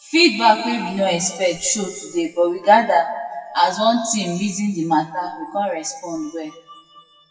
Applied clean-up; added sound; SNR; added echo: classical method WPE with log-MMSE.